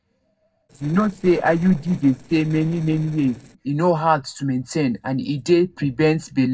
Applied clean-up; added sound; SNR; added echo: neural separator model SepFormer DNS4.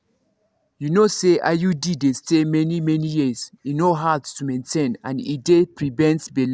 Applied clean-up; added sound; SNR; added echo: none; none; none; none.